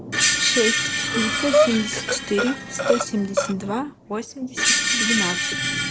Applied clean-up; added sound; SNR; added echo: none; Screech + Breathing; -3 dB; none.